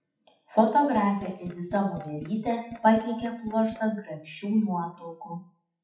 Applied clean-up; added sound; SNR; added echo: classical method WPE with log-MMSE.